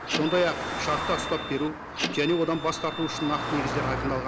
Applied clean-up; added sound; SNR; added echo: none; Car passing by + Printer; 4 dB; none.